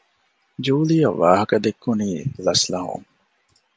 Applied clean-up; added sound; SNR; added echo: none; none; none; none.